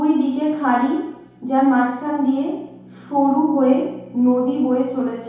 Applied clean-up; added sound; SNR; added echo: none; none; none; reverberation time 0.8 s.